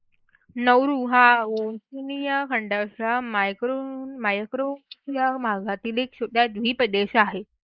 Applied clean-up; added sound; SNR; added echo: neural mask model Resemble Enhance denoiser.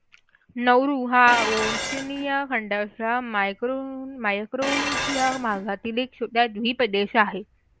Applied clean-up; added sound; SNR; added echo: none; Dishes, pots, and pans; 8 dB; none.